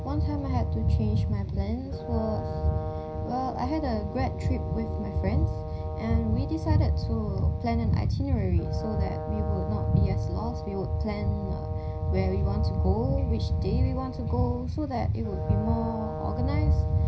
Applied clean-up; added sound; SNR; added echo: none; Brass instrument; 12 dB; reverberation time 0.4 s.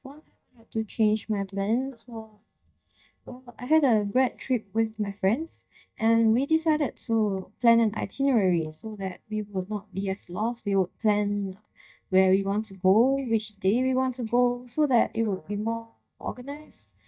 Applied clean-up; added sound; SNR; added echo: neural mask model DeepFilterNet 3.